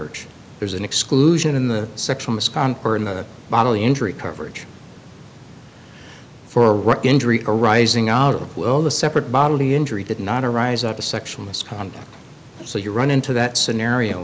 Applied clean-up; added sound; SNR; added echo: none; none; none; none.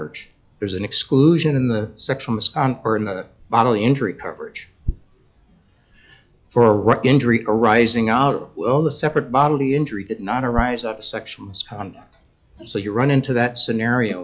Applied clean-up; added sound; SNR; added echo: classical method log-MMSE.